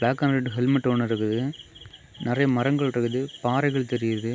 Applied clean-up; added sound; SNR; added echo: none; none; none; none.